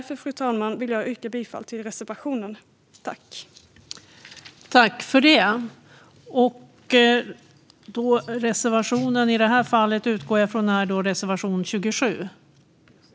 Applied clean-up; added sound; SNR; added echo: none; none; none; none.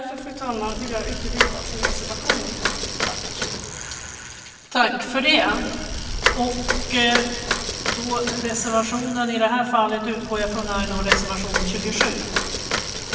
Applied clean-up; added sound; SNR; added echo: none; Bicycle; 2 dB; reverberation time 1.3 s.